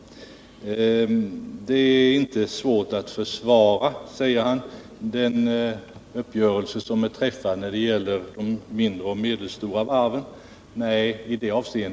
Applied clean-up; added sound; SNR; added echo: none; none; none; none.